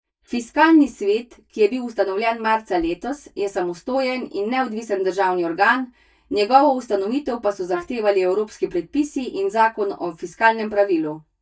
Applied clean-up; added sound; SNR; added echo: neural mask model DeepFilterNet 3.